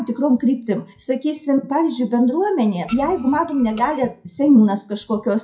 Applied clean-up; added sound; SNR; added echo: classical method WPE with log-MMSE.